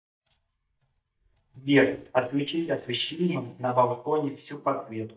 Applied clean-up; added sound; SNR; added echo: neural mask model DeepFilterNet 3.